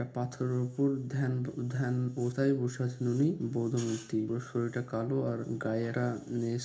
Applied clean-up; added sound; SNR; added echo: none; none; none; reverberation time 0.4 s.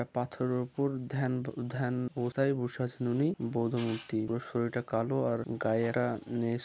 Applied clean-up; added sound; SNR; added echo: none; none; none; none.